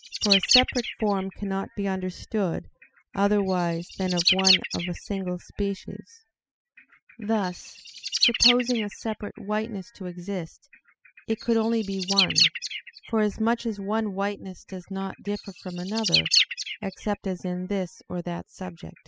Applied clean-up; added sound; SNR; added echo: classical method spectral subtraction.